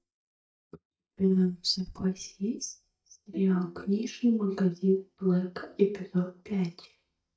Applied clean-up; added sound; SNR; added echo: neural mask model DeepFilterNet 3.